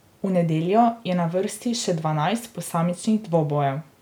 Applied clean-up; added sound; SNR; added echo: none; none; none; none.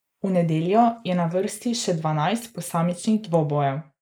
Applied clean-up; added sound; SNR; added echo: neural mask model Resemble Enhance denoiser.